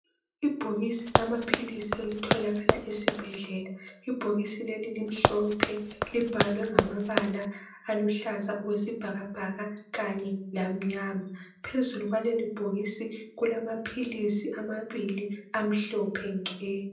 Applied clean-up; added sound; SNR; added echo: none; Run; -2 dB; reverberation time 0.6 s.